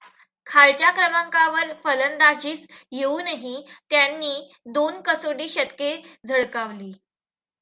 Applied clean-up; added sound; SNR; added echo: none; none; none; none.